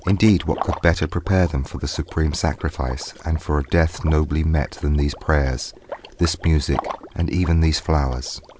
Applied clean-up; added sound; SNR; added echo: none; Liquid; 16 dB; none.